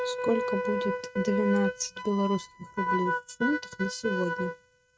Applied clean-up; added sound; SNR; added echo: neural mask model RNNoise.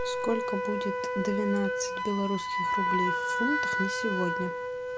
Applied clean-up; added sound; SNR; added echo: none; Wind instrument, woodwind instrument; -2 dB; none.